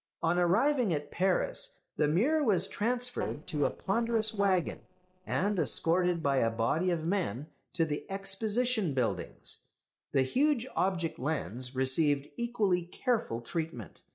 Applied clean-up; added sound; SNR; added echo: neural separator model SepFormer DNS4.